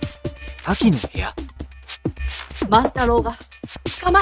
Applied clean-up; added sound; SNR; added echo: neural mask model RNNoise.